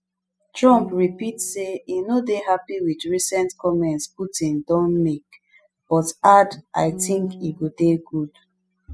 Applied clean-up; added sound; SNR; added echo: classical method spectral subtraction.